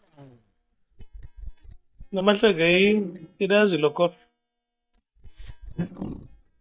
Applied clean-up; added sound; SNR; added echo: neural mask model DeepFilterNet 3.